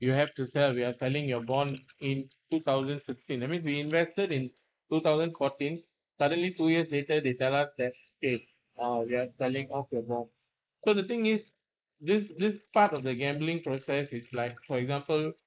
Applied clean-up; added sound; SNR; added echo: neural mask model Resemble Enhance denoiser.